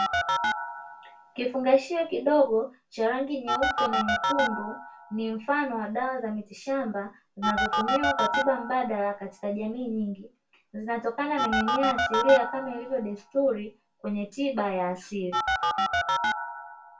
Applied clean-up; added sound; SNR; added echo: none; Telephone; 2 dB; reverberation time 0.2 s.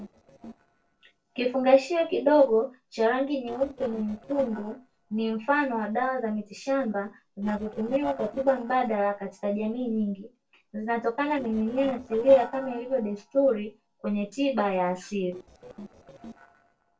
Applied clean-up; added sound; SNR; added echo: neural separator model SepFormer DNS4.